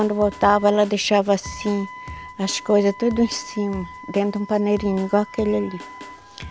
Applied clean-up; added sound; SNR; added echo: none; Drum kit + Wind instrument, woodwind instrument; 16 dB; none.